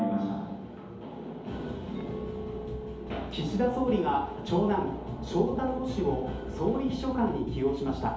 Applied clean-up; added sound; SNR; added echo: none; Chink, clink; 18 dB; reverberation time 2.2 s.